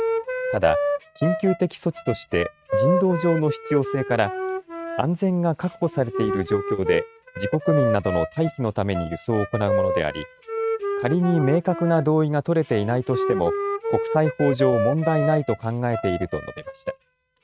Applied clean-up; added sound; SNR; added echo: neural mask model RNNoise.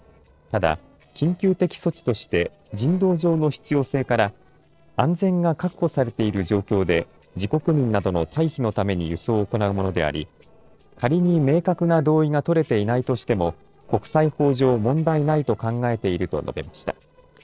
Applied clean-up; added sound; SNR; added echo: neural separator model SepFormer DNS4.